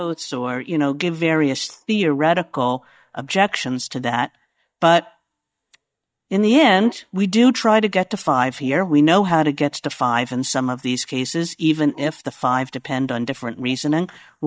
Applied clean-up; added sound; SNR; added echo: neural mask model DeepFilterNet 3.